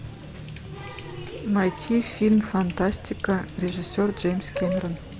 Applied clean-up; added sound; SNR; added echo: none; Water tap, faucet; 11 dB; none.